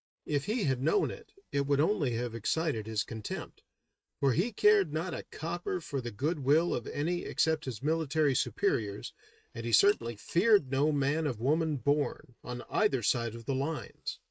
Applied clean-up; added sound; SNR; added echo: neural mask model RNNoise.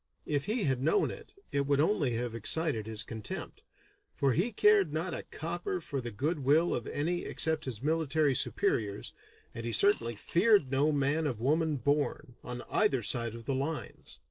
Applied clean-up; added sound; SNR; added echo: neural separator model SepFormer DNS4.